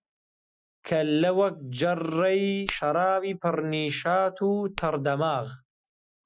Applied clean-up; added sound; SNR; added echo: classical method Wiener filter.